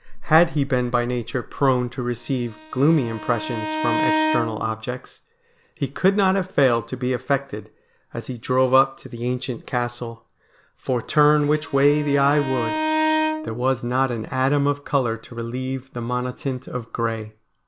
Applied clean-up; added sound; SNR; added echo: none; Bowed string instrument; 4 dB; none.